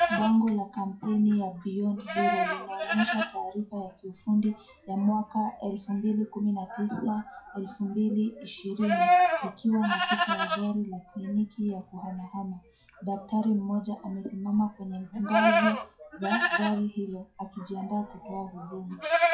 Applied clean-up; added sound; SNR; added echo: classical method WPE with log-MMSE.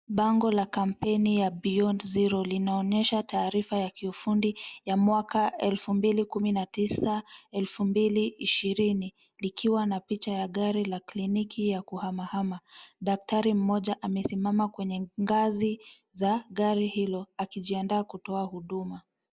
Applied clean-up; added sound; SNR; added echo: none; none; none; none.